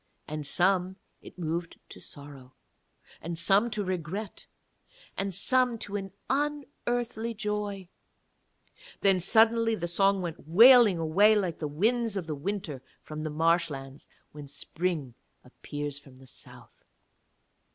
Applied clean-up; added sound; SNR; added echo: none; none; none; none.